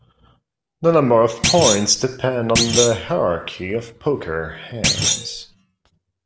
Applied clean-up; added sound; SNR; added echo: none; Thump, thud; 2 dB; none.